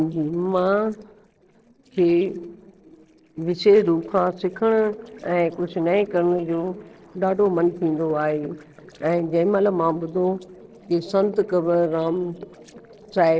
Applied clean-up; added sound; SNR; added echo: neural separator model SepFormer DNS4.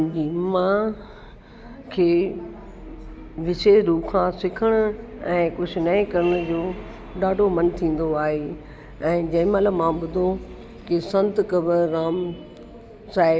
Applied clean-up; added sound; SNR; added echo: none; none; none; none.